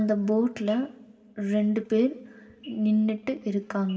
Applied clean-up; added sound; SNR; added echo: none; none; none; reverberation time 1.7 s.